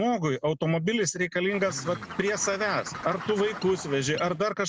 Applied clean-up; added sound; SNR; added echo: none; Bird; 12 dB; none.